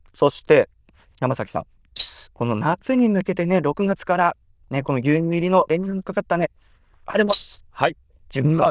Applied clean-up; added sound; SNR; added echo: neural diffusion model UNIVERSE++.